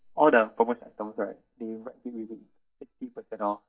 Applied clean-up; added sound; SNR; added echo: neural mask model DeepFilterNet 3.